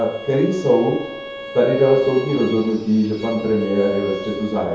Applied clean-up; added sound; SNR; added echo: none; Bowed string instrument; 14 dB; reverberation time 0.7 s.